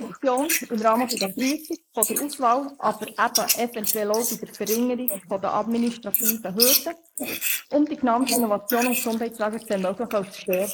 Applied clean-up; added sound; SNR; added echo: neural mask model Resemble Enhance denoiser.